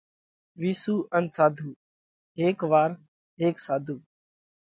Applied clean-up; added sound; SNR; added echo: none; none; none; none.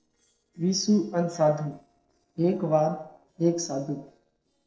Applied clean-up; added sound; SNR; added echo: neural separator model SepFormer DNS4.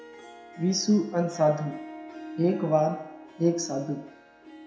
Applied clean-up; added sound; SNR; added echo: none; Harp; 15 dB; reverberation time 0.6 s.